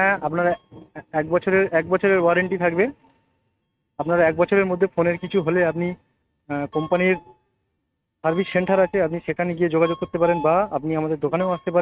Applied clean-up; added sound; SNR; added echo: neural mask model RNNoise.